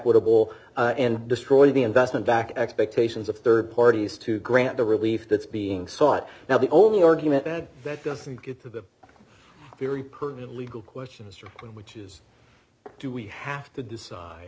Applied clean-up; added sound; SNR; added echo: none; none; none; none.